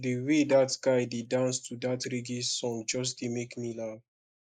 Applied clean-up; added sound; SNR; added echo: neural mask model Resemble Enhance denoiser.